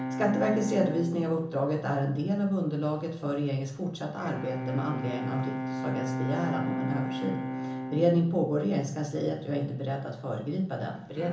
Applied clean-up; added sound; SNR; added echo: none; Bowed string instrument; 7 dB; reverberation time 1.2 s.